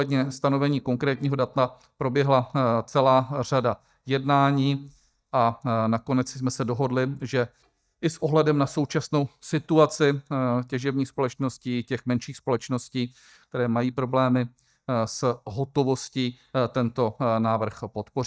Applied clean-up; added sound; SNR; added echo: neural mask model DeepFilterNet 3.